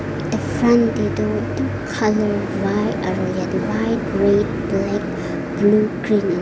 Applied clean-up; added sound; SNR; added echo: none; none; none; none.